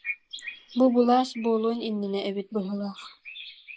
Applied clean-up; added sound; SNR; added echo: neural mask model Resemble Enhance denoiser.